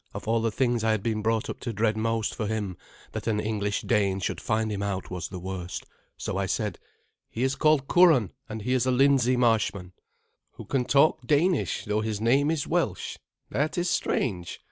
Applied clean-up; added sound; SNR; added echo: none; none; none; none.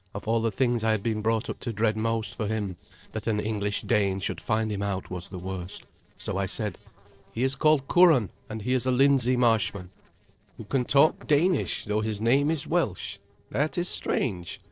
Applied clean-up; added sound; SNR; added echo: neural separator model SepFormer DNS4.